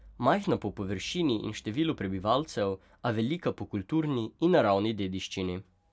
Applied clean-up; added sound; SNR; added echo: none; none; none; none.